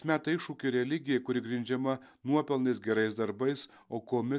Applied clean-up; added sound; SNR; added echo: none; none; none; none.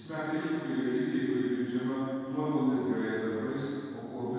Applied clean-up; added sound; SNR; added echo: none; none; none; reverberation time 2.1 s.